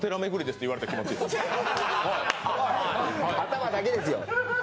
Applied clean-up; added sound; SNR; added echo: none; none; none; none.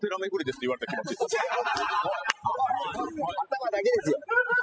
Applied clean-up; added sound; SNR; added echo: classical method spectral subtraction.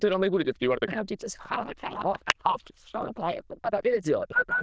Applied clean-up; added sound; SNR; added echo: neural diffusion model UNIVERSE++.